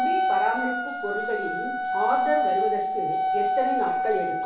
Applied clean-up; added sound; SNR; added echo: none; Wind instrument, woodwind instrument; -4 dB; reverberation time 0.7 s.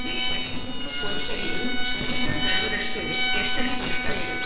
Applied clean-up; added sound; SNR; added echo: neural separator model SepFormer WHAMR!.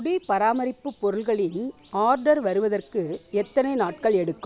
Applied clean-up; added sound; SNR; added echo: none; none; none; none.